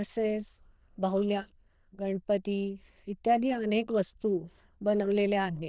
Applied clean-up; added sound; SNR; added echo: neural diffusion model UNIVERSE++.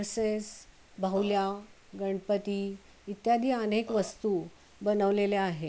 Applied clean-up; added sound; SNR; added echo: none; Burping, eructation; 17 dB; none.